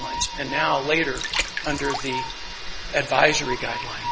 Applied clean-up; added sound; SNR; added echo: none; Train + Water; 6 dB; none.